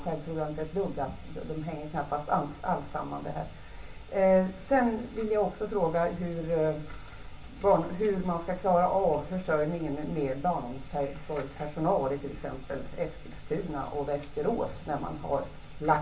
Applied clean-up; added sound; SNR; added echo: none; none; none; reverberation time 0.3 s.